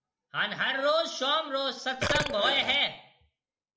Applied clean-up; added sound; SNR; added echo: none; Burping, eructation; 3 dB; none.